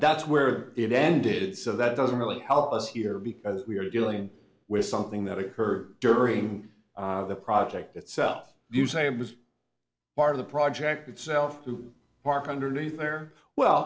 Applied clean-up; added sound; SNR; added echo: none; none; none; none.